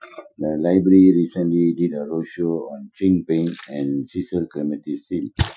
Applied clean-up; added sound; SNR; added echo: classical method Wiener filter.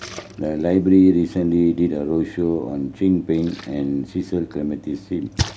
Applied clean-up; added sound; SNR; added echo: none; Splash, splatter; 15 dB; none.